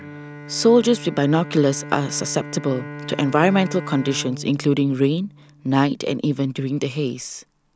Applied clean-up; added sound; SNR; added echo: none; Bowed string instrument; 15 dB; none.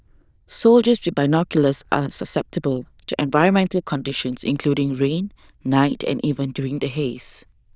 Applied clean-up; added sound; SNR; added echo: neural diffusion model UNIVERSE++.